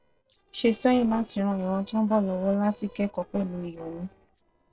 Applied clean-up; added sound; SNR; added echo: neural separator model SepFormer DNS4.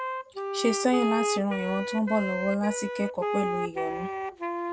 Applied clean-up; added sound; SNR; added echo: none; Wind instrument, woodwind instrument; 2 dB; none.